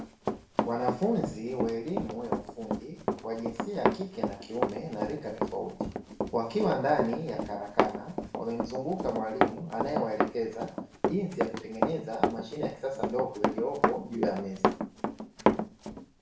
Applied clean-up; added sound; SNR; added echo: none; Run; -1 dB; reverberation time 0.5 s.